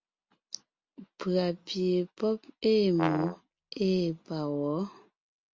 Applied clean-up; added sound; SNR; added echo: none; Brass instrument; 6 dB; none.